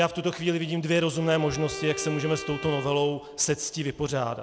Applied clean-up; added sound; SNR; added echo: none; Bowed string instrument; 13 dB; none.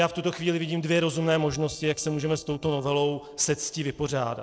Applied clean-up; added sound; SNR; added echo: neural separator model SepFormer DNS4.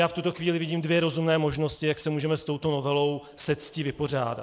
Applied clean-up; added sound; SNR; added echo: neural mask model Resemble Enhance denoiser.